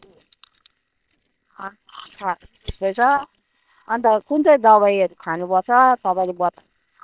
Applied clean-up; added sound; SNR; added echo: neural separator model SepFormer WHAM!.